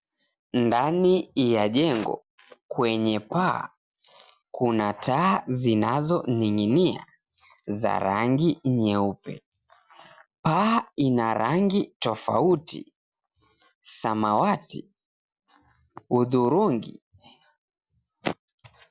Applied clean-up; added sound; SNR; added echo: none; none; none; none.